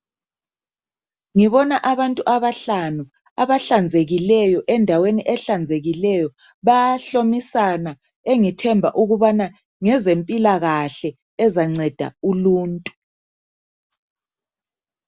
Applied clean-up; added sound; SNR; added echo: none; none; none; none.